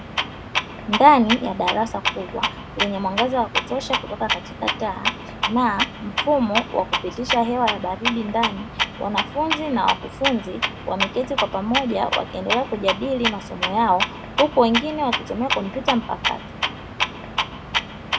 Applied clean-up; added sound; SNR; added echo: none; Clock; 3 dB; none.